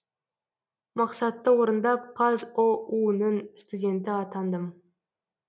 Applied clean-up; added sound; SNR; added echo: none; none; none; none.